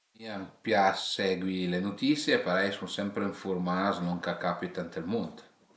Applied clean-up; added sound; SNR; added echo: none; none; none; none.